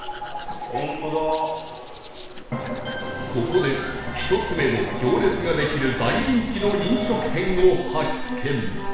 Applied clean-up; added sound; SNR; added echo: none; Domestic sounds, home sounds; 9 dB; reverberation time 1.1 s.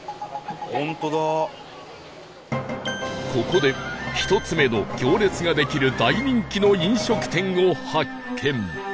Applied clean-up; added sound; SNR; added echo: none; none; none; none.